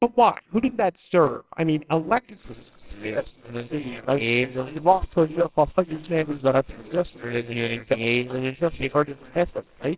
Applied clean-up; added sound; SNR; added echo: neural separator model SepFormer WHAMR!.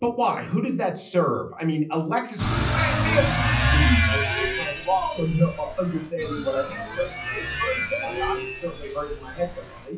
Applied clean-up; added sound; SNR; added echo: classical method WPE with log-MMSE.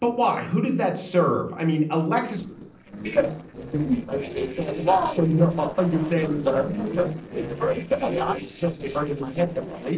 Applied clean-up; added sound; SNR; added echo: neural separator model SepFormer DNS4.